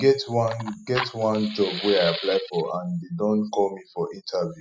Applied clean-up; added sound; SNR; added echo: classical method spectral subtraction.